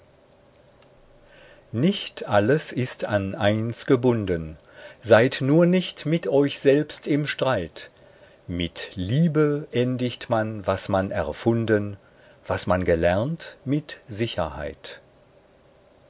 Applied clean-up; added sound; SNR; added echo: none; none; none; none.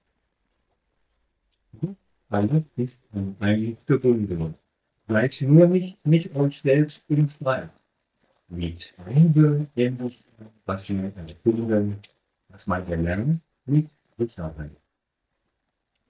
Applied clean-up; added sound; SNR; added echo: neural mask model DeepFilterNet 3.